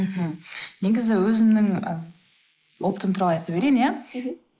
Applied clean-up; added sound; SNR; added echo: neural mask model Resemble Enhance denoiser.